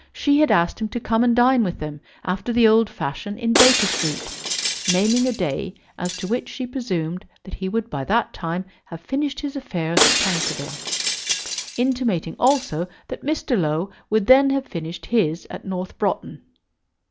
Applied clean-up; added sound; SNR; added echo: none; Shatter; 3 dB; none.